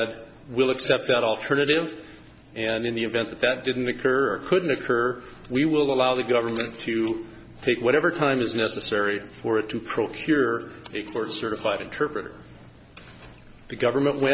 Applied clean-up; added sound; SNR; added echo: none; none; none; none.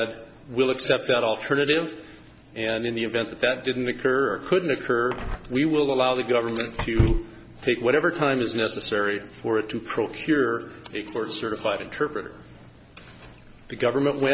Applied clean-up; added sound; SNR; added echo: none; Door / Car; 4 dB; none.